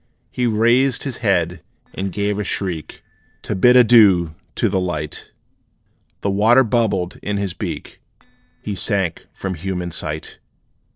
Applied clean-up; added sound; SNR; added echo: neural separator model SepFormer DNS4.